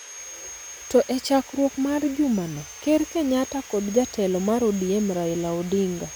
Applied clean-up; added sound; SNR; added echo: none; Sawing; 17 dB; none.